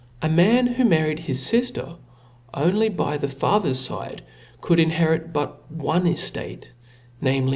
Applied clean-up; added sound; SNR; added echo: none; none; none; none.